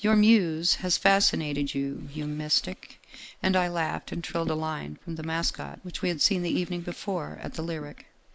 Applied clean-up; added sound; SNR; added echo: neural mask model Resemble Enhance denoiser.